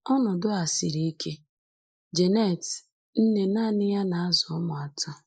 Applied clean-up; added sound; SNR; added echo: neural mask model Resemble Enhance denoiser.